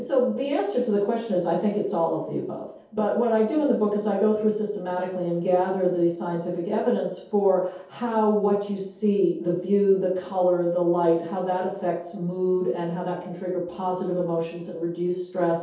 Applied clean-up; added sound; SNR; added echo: none; none; none; reverberation time 0.7 s.